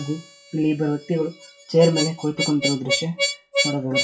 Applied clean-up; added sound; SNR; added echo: classical method WPE with log-MMSE.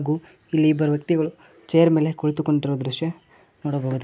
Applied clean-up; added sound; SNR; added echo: none; none; none; none.